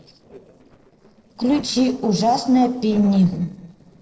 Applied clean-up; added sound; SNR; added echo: neural separator model SepFormer DNS4.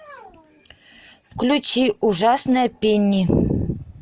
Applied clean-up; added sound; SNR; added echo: none; none; none; none.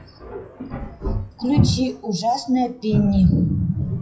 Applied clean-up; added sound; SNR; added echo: classical method WPE with log-MMSE.